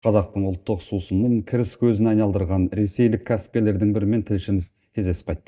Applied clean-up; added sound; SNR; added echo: neural mask model DeepFilterNet 3.